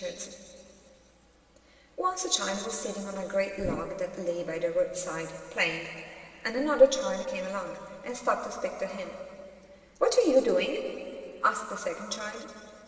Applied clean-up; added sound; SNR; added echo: none; Whoosh, swoosh, swish; 5 dB; reverberation time 2.7 s.